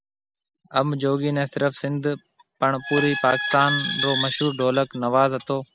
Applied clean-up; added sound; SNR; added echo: none; Squeak; 5 dB; none.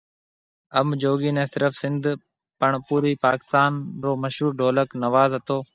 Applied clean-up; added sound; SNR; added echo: neural mask model DeepFilterNet 3.